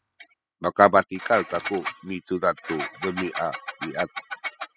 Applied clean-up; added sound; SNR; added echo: classical method spectral subtraction.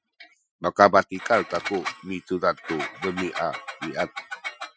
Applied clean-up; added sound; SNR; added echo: classical method Wiener filter.